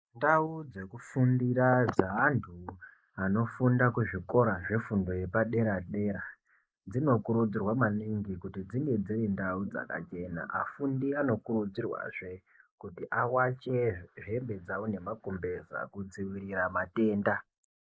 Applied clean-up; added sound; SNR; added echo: neural mask model Resemble Enhance denoiser.